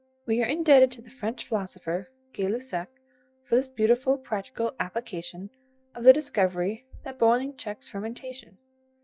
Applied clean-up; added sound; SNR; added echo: classical method log-MMSE.